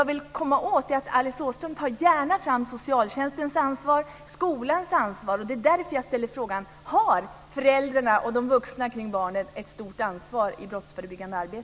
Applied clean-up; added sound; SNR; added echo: none; none; none; none.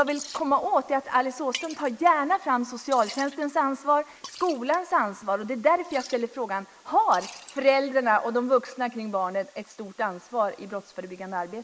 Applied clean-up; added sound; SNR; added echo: neural mask model Resemble Enhance denoiser.